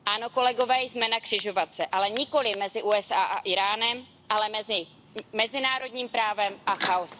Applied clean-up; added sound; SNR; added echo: none; Scissors; 15 dB; none.